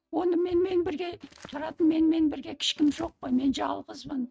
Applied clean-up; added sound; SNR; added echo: neural mask model RNNoise.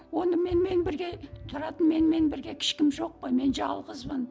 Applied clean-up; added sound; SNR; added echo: none; none; none; none.